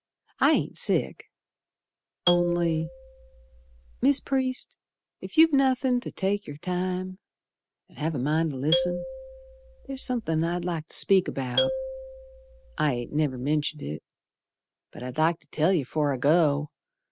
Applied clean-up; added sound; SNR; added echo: none; Marimba, xylophone; 5 dB; none.